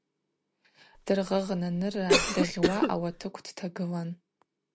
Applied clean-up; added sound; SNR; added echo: none; Cough; -2 dB; none.